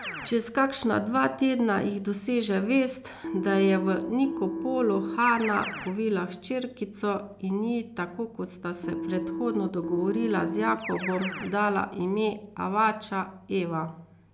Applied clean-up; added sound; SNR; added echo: none; Keyboard (musical); 10 dB; none.